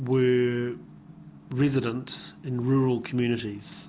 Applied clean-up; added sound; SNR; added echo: none; none; none; none.